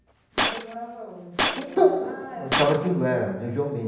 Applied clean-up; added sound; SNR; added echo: none; Shatter; 2 dB; reverberation time 0.9 s.